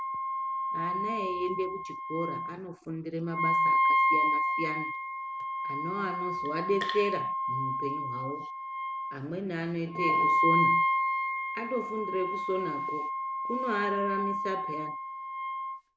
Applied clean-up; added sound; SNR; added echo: none; Wind instrument, woodwind instrument; -5 dB; none.